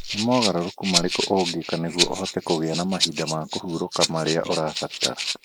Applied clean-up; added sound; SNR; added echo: neural mask model Resemble Enhance denoiser.